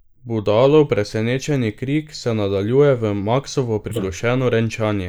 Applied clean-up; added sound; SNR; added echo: neural mask model Resemble Enhance denoiser.